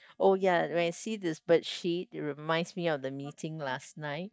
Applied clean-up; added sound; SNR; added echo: neural mask model DeepFilterNet 3.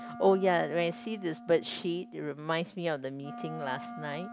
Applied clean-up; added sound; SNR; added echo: none; Wind instrument, woodwind instrument; 14 dB; none.